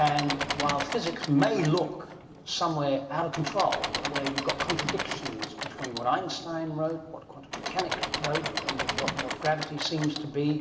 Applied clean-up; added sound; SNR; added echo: none; Engine / Mechanisms; 5 dB; reverberation time 2.8 s.